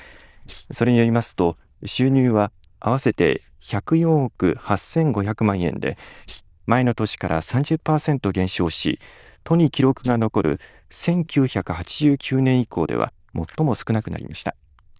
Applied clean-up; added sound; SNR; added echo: neural diffusion model UNIVERSE++.